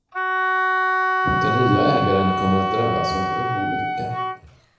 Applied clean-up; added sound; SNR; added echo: none; Wind instrument, woodwind instrument; -2 dB; reverberation time 1.0 s.